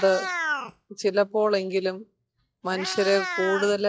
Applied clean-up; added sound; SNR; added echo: classical method log-MMSE.